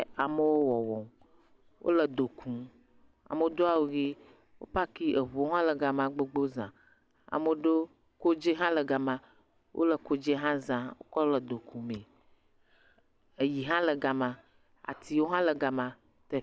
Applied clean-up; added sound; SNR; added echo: none; none; none; none.